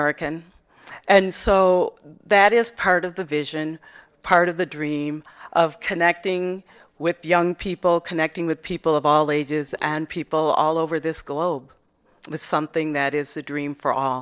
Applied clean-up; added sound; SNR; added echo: neural separator model SepFormer DNS4.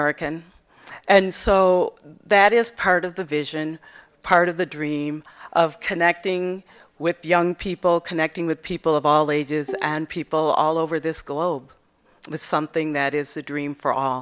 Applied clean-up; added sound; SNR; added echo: none; Bowed string instrument; 16 dB; none.